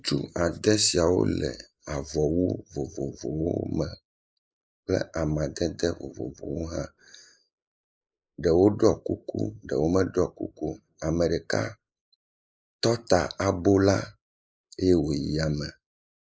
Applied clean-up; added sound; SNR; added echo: neural mask model Resemble Enhance denoiser.